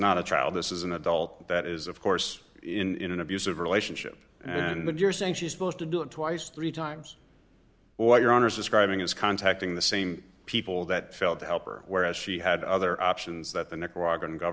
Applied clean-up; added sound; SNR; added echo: none; none; none; none.